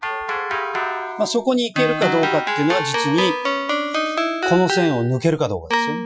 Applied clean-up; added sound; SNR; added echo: classical method Wiener filter.